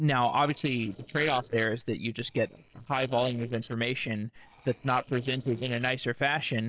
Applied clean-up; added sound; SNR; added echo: neural separator model SepFormer DNS4.